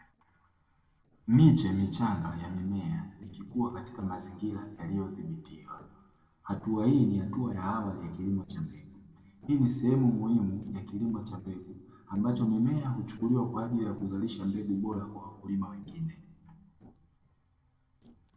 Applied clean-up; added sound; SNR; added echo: neural separator model SepFormer DNS4.